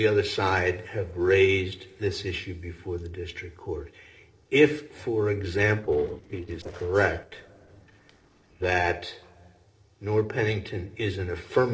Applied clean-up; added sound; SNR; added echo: neural separator model SepFormer DNS4.